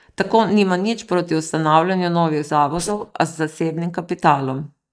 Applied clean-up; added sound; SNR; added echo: neural mask model DeepFilterNet 3.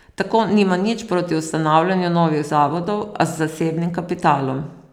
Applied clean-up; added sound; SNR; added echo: none; none; none; none.